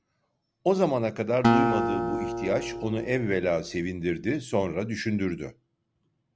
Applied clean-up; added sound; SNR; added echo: none; Acoustic guitar; 0 dB; none.